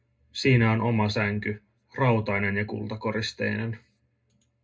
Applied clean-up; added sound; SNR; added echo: none; none; none; reverberation time 0.2 s.